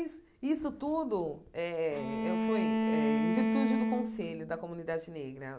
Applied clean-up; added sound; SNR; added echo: none; Bowed string instrument; -4 dB; none.